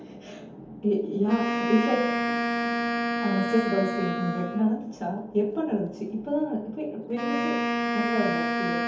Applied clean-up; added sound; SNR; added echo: none; Wind instrument, woodwind instrument; 1 dB; reverberation time 0.6 s.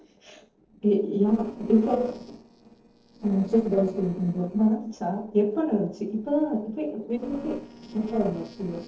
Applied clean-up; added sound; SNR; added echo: neural separator model SepFormer DNS4.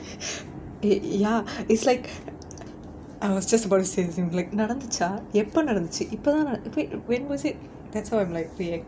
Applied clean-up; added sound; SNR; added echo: none; none; none; none.